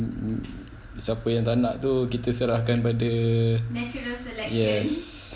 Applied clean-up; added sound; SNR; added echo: none; Bell; 7 dB; none.